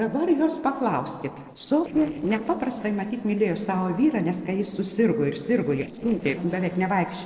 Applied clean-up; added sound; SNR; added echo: neural separator model SepFormer DNS4.